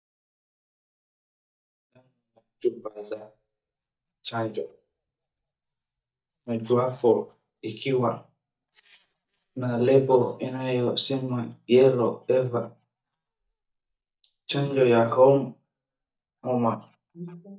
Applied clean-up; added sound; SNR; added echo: neural mask model DeepFilterNet 3.